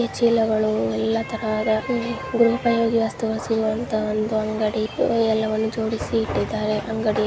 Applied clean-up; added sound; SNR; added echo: none; none; none; none.